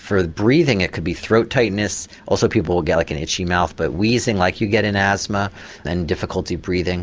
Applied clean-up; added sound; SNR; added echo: none; none; none; none.